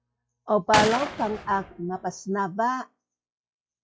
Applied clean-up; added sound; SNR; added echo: classical method log-MMSE.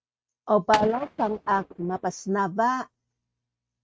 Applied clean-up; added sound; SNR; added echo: neural mask model RNNoise.